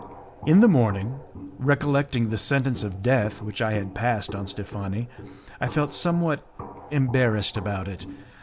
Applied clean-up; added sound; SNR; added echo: none; Walk, footsteps; 16 dB; none.